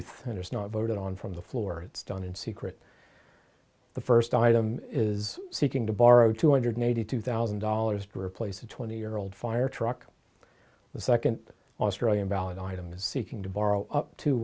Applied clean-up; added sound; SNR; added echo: none; none; none; none.